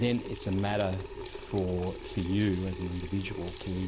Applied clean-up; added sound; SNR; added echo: none; Sink (filling or washing) / Water tap, faucet; 11 dB; none.